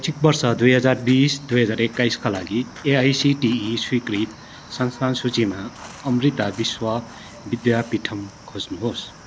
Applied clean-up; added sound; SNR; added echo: none; Walk, footsteps; 20 dB; none.